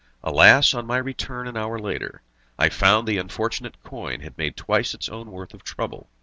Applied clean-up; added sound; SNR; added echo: none; none; none; none.